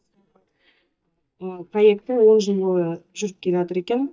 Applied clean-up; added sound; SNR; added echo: neural mask model DeepFilterNet 3.